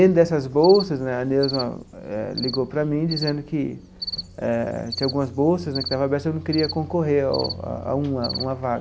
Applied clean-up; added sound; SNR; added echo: none; Cricket; 12 dB; none.